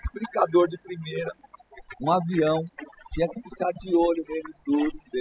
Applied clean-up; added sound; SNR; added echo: classical method spectral subtraction.